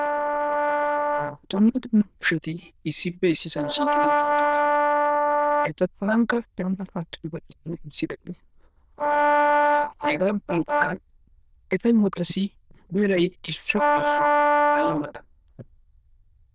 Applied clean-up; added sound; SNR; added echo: neural diffusion model UNIVERSE++.